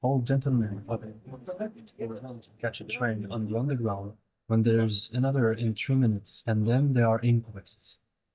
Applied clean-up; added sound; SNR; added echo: neural mask model DeepFilterNet 3.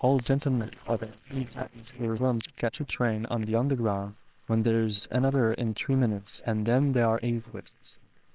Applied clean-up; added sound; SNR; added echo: neural separator model SepFormer WHAMR!.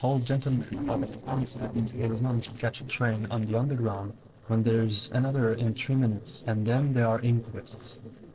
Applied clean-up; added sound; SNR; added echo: neural separator model SepFormer DNS4.